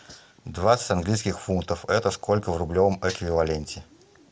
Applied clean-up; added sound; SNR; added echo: none; none; none; none.